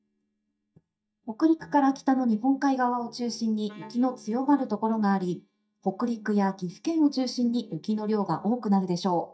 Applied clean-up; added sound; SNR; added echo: neural mask model DeepFilterNet 3.